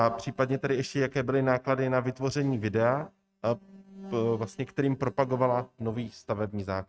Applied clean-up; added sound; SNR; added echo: neural mask model RNNoise.